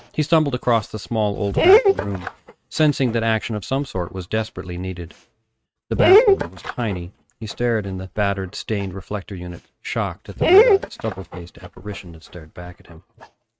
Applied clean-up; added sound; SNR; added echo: neural mask model RNNoise.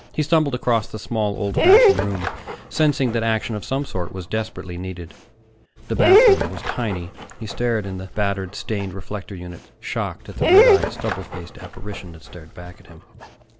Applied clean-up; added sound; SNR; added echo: none; Dog; -1 dB; none.